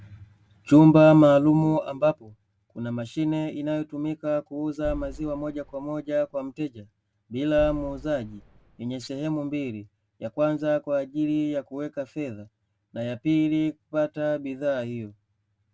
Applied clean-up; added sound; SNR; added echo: none; Boom; 16 dB; none.